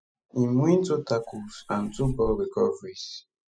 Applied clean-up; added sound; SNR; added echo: classical method spectral subtraction.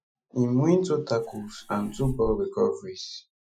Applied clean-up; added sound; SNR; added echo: classical method Wiener filter.